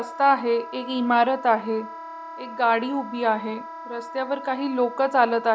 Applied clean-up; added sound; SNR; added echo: none; Wind instrument, woodwind instrument; 13 dB; none.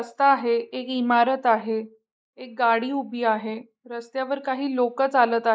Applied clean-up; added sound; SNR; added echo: neural mask model Resemble Enhance denoiser.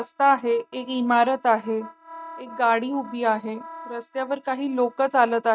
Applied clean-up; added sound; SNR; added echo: neural mask model RNNoise.